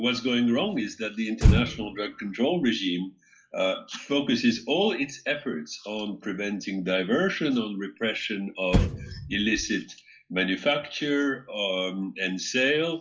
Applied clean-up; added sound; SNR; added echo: classical method WPE with log-MMSE.